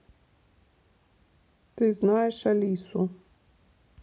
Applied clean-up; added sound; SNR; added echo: none; none; none; none.